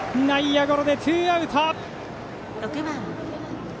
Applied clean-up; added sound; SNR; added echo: none; none; none; none.